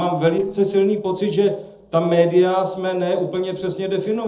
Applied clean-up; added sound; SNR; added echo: neural separator model SepFormer DNS4.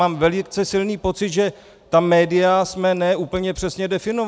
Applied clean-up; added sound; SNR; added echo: none; none; none; none.